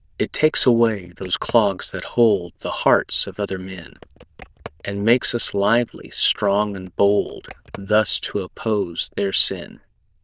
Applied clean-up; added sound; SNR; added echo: neural diffusion model UNIVERSE++.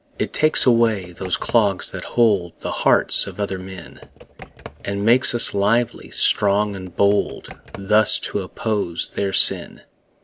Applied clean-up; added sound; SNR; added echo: none; Computer keyboard; 19 dB; none.